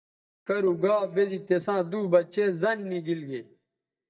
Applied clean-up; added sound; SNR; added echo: neural mask model DeepFilterNet 3.